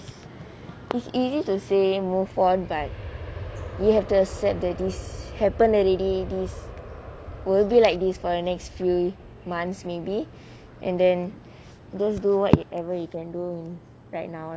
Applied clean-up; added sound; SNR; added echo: none; Aircraft; 15 dB; none.